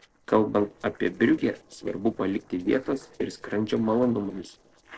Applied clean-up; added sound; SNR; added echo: neural separator model SepFormer DNS4.